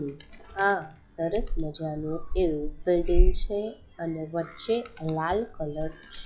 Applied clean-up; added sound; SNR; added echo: classical method log-MMSE.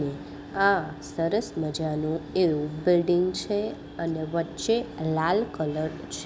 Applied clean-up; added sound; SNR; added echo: none; none; none; none.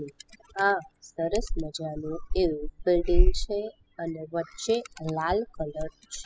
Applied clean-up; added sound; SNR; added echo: classical method spectral subtraction.